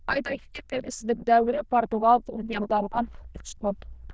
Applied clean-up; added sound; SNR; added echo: neural diffusion model UNIVERSE++.